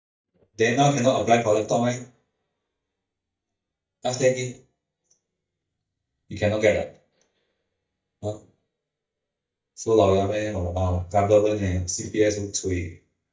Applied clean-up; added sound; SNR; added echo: neural mask model DeepFilterNet 3.